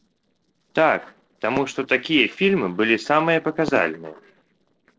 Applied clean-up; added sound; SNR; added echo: neural separator model SepFormer DNS4.